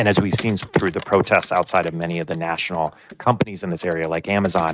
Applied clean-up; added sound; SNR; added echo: neural mask model RNNoise.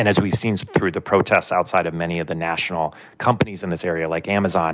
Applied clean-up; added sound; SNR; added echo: none; none; none; none.